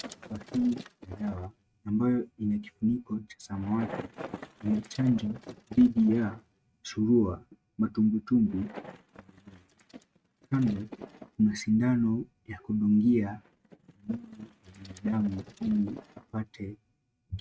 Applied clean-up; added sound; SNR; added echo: neural mask model RNNoise.